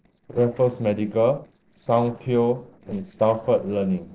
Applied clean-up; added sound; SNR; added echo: neural separator model SepFormer DNS4.